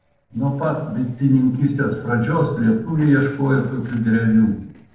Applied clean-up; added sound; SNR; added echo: neural separator model SepFormer DNS4.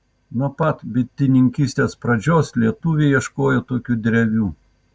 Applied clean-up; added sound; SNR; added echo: none; none; none; none.